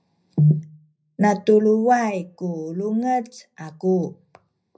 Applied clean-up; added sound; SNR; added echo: none; none; none; reverberation time 0.4 s.